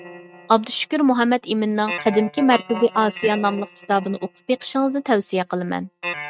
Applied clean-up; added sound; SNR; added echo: neural mask model RNNoise.